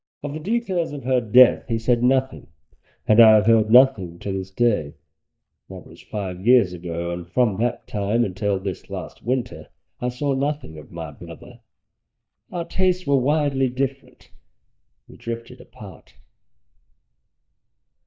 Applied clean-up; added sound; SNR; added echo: neural mask model DeepFilterNet 3.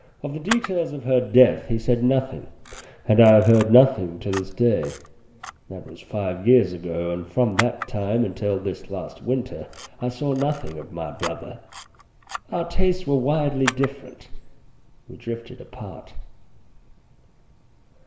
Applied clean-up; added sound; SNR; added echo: none; Camera; 16 dB; reverberation time 2.1 s.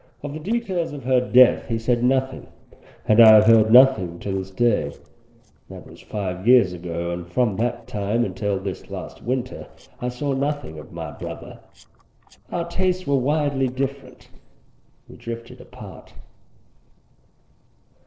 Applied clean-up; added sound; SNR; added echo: neural separator model SepFormer DNS4.